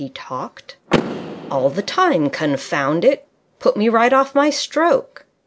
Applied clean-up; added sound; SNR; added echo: none; Door / Car; 11 dB; none.